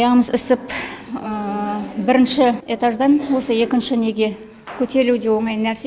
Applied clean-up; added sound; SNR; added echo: none; none; none; none.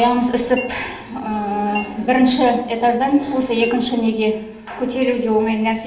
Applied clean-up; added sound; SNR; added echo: none; Chink, clink; 18 dB; reverberation time 0.8 s.